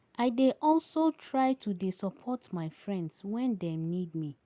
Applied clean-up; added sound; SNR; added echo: none; none; none; none.